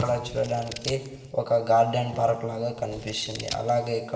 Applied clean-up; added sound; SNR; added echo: none; Scissors; 15 dB; reverberation time 2.5 s.